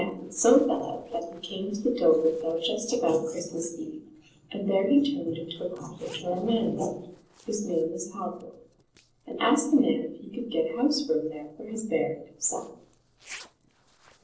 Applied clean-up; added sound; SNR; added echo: neural separator model SepFormer DNS4.